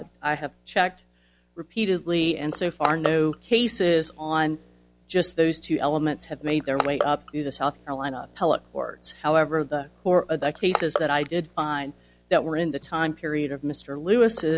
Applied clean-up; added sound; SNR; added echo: none; Crushing; 13 dB; none.